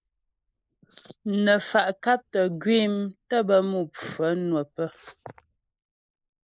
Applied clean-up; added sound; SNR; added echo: neural mask model Resemble Enhance denoiser.